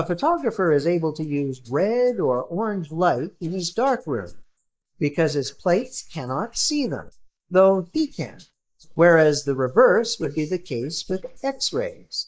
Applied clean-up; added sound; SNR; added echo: neural mask model Resemble Enhance denoiser.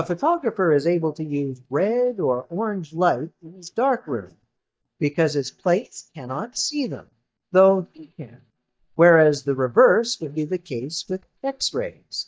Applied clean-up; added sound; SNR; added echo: neural mask model DeepFilterNet 3.